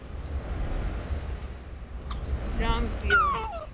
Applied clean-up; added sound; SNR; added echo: none; Fire; -1 dB; none.